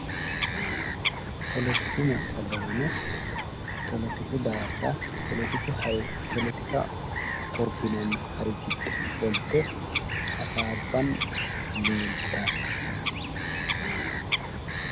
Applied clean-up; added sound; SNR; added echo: none; Cricket + Bird vocalization, bird call, bird song; -2 dB; none.